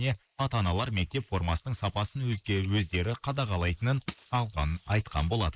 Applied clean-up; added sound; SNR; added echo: neural mask model Resemble Enhance denoiser.